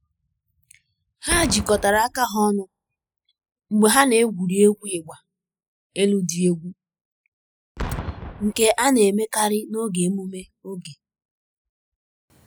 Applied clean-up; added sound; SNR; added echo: classical method spectral subtraction.